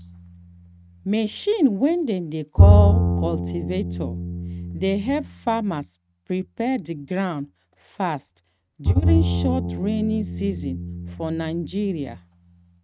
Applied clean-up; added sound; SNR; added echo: neural mask model RNNoise.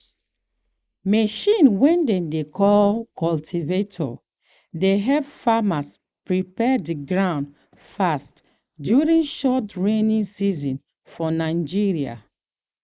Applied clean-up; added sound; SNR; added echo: neural mask model Resemble Enhance denoiser.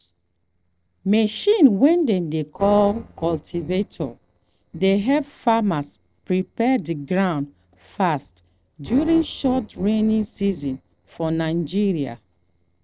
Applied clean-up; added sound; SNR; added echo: neural separator model SepFormer DNS4.